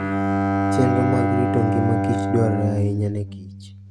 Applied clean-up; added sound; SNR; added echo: none; Bowed string instrument; -1 dB; none.